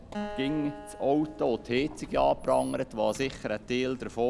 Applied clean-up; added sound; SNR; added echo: none; Acoustic guitar + Squeak; 14 dB; none.